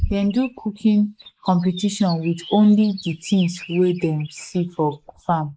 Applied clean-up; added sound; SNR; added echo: neural mask model Resemble Enhance denoiser.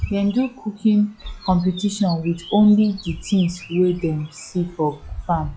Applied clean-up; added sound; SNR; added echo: classical method log-MMSE.